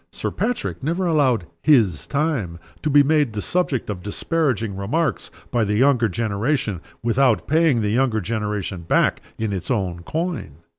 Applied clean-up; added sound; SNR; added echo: none; none; none; none.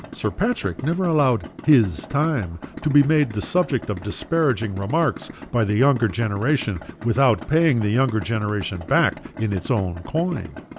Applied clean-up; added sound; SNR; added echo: none; Idling; 16 dB; none.